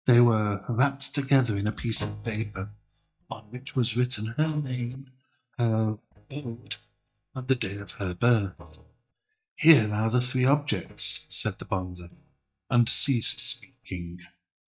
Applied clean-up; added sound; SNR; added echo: neural mask model DeepFilterNet 3.